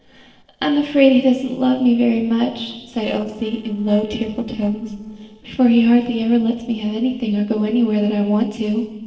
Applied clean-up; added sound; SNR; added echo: neural separator model SepFormer DNS4.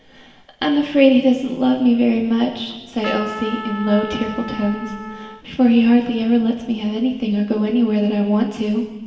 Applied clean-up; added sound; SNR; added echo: none; Trumpet; 14 dB; reverberation time 1.2 s.